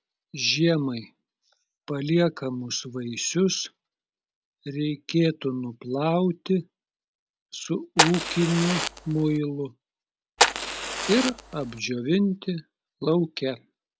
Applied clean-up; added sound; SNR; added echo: none; Fire; -1 dB; none.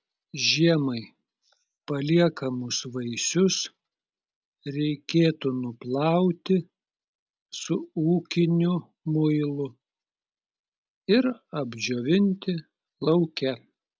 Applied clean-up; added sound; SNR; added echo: none; none; none; none.